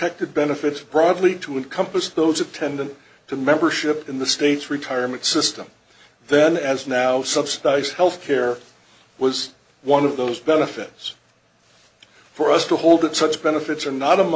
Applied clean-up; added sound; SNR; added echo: none; none; none; none.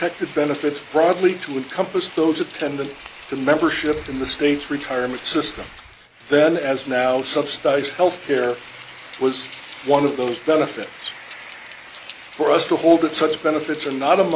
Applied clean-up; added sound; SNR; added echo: none; Rain + Coin (dropping); 17 dB; none.